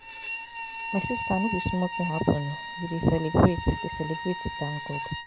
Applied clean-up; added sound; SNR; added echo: none; Bowed string instrument; 7 dB; none.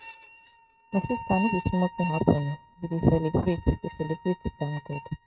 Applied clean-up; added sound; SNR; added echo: neural mask model RNNoise.